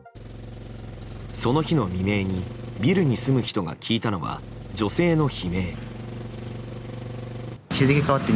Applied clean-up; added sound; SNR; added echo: none; Engine; 10 dB; none.